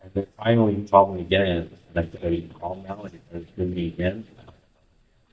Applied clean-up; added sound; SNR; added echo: neural mask model DeepFilterNet 3.